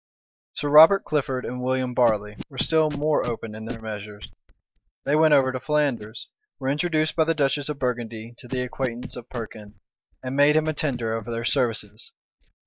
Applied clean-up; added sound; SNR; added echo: neural mask model DeepFilterNet 3.